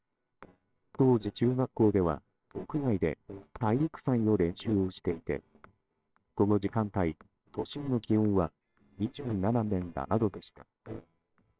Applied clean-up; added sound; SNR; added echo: neural separator model SepFormer WHAMR!.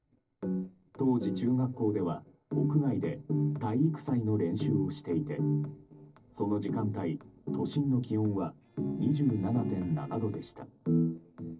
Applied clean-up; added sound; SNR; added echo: neural separator model SepFormer DNS4.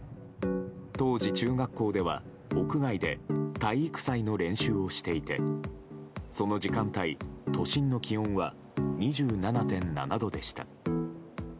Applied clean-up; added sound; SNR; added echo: none; none; none; none.